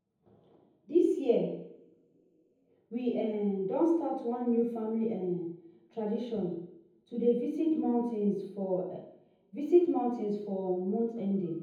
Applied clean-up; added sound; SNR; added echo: none; none; none; reverberation time 0.9 s.